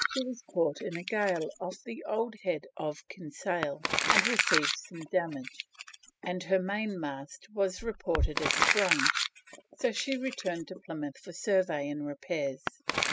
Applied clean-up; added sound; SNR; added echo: classical method spectral subtraction.